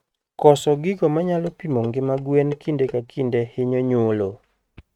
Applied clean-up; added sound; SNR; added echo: neural mask model RNNoise.